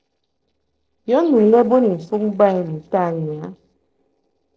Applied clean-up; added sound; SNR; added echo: neural separator model SepFormer DNS4.